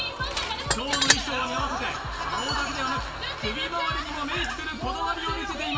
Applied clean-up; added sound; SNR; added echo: none; Tools; -1 dB; reverberation time 1.7 s.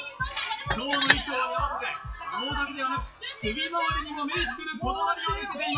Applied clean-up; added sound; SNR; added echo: classical method WPE with log-MMSE.